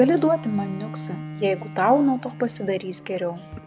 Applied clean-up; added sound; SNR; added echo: none; Bowed string instrument; 13 dB; none.